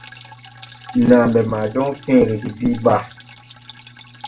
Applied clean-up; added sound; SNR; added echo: none; Drip; 20 dB; reverberation time 0.2 s.